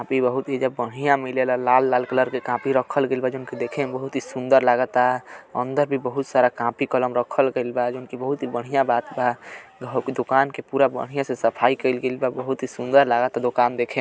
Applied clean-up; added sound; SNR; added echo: none; none; none; none.